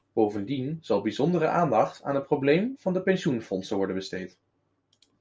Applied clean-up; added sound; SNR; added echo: none; none; none; none.